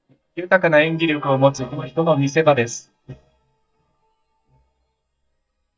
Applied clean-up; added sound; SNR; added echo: neural mask model DeepFilterNet 3.